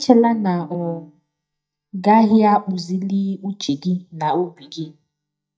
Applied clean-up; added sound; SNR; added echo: neural mask model DeepFilterNet 3.